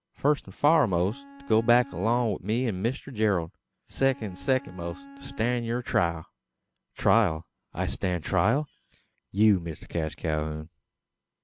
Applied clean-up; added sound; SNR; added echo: none; Bowed string instrument; 19 dB; none.